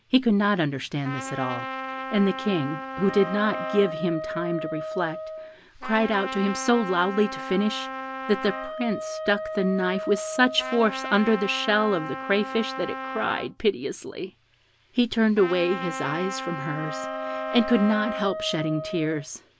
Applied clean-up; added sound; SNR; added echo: none; Wind instrument, woodwind instrument + Trumpet; 8 dB; none.